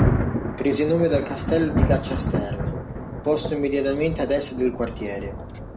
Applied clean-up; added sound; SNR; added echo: none; Thunder; 1 dB; none.